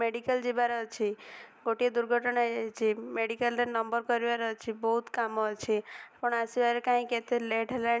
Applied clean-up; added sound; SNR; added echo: none; none; none; none.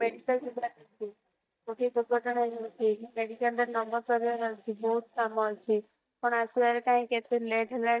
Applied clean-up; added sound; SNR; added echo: neural mask model DeepFilterNet 3.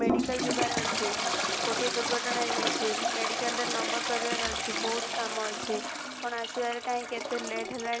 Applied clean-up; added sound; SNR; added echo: none; Toilet flush; -3 dB; none.